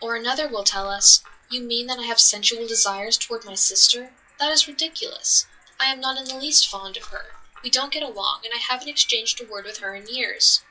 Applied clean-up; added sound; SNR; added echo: classical method WPE with log-MMSE.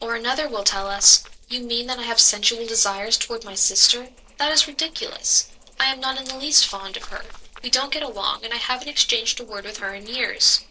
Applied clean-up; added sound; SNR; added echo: neural separator model SepFormer DNS4.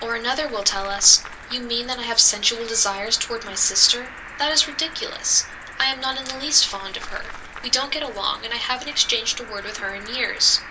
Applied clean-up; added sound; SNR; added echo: none; Cricket; 14 dB; reverberation time 0.2 s.